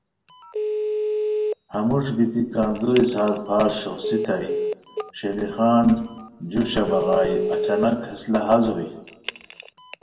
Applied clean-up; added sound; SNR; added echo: none; Telephone; 6 dB; reverberation time 0.7 s.